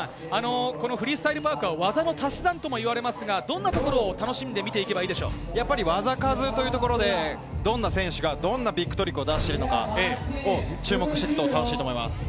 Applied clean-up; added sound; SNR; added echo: none; none; none; none.